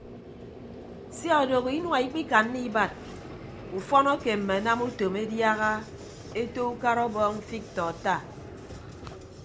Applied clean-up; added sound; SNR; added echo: none; Vehicle; 13 dB; none.